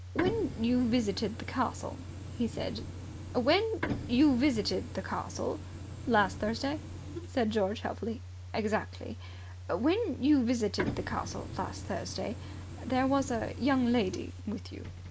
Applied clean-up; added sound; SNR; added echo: none; Printer; 10 dB; none.